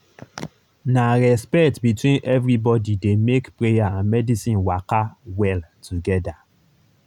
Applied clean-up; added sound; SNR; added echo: none; none; none; none.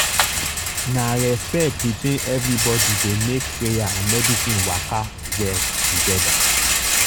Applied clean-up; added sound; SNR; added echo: none; Rattle; -2 dB; none.